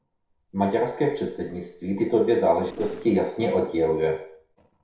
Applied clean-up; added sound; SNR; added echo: neural separator model SepFormer DNS4.